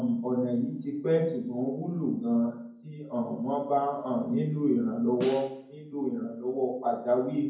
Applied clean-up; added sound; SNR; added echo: none; Snare drum; 17 dB; reverberation time 0.9 s.